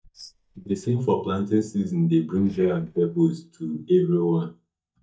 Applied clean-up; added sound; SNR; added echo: neural mask model DeepFilterNet 3.